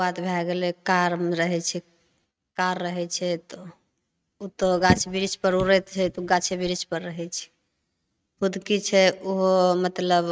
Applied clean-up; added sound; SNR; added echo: neural mask model RNNoise.